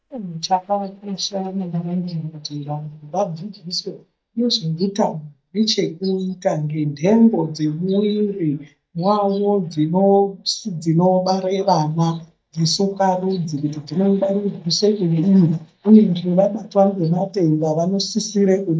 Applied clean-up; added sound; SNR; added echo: neural mask model DeepFilterNet 3.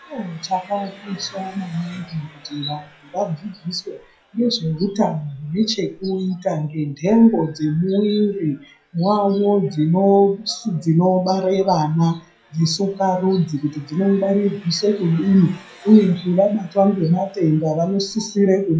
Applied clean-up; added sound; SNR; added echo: classical method WPE with log-MMSE.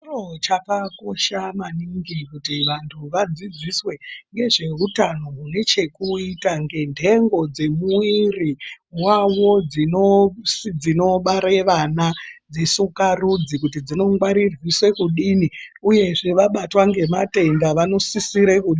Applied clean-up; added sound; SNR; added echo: none; none; none; none.